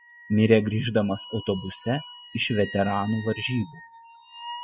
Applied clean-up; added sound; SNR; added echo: classical method spectral subtraction.